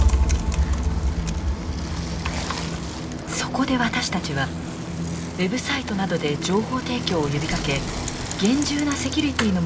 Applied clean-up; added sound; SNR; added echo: none; Bicycle; 5 dB; reverberation time 0.3 s.